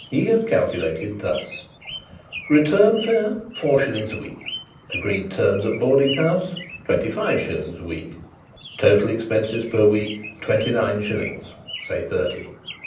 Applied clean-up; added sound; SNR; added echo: none; Bird; 13 dB; reverberation time 0.6 s.